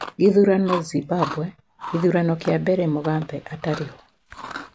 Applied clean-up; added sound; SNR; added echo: none; Chewing, mastication; 13 dB; none.